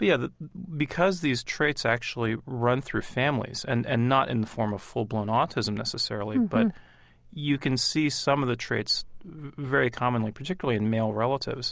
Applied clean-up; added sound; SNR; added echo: none; none; none; none.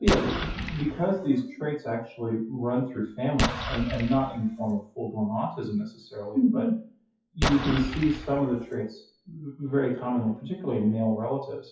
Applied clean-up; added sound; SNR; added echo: classical method WPE with log-MMSE.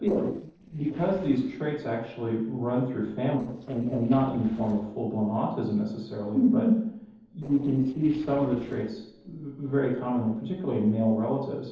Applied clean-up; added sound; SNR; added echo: neural separator model SepFormer DNS4.